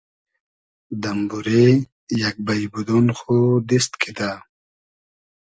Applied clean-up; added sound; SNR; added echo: none; none; none; none.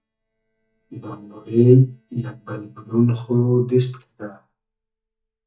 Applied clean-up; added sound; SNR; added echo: neural mask model DeepFilterNet 3.